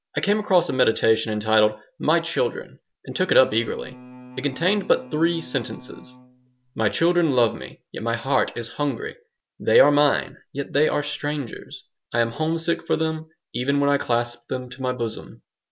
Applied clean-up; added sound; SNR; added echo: none; Bowed string instrument; 19 dB; none.